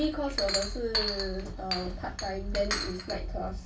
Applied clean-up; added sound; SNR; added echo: none; Chink, clink; 4 dB; reverberation time 0.2 s.